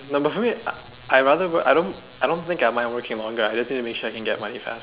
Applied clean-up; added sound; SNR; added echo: none; none; none; none.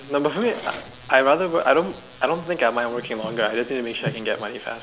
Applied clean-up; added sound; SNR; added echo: none; Drawer open or close; 17 dB; none.